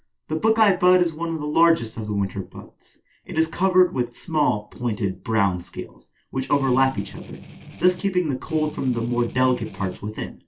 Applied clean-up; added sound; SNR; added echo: neural separator model SepFormer DNS4.